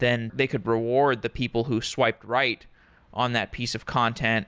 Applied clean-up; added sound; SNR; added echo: none; none; none; none.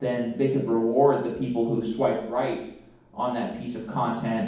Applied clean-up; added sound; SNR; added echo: none; none; none; reverberation time 1.2 s.